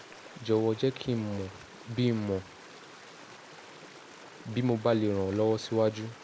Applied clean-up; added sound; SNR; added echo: none; Stream; 18 dB; none.